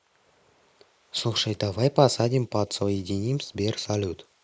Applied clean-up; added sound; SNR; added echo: neural mask model Resemble Enhance denoiser.